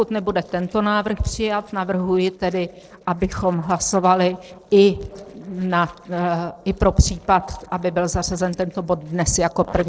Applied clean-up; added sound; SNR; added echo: neural separator model SepFormer DNS4.